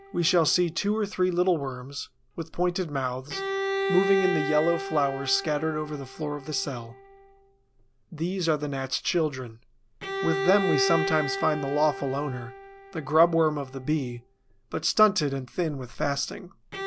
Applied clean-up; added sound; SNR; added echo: none; Bowed string instrument; 7 dB; none.